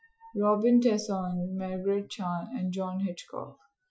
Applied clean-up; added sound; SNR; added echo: classical method Wiener filter.